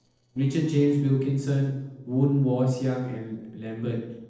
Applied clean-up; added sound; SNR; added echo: neural separator model SepFormer DNS4.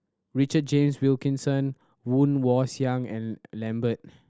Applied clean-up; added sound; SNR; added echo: none; none; none; none.